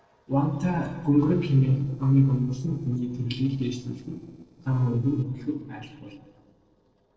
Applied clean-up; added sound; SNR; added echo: neural separator model SepFormer DNS4.